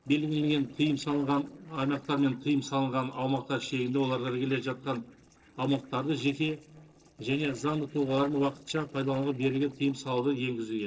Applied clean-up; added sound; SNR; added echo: neural separator model SepFormer DNS4.